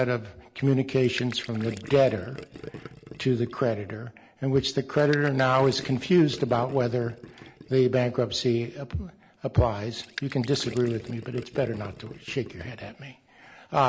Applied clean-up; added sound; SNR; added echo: none; Gurgling; 16 dB; none.